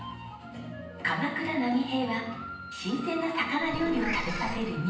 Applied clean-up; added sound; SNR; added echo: none; Meow / Purr; 5 dB; reverberation time 0.9 s.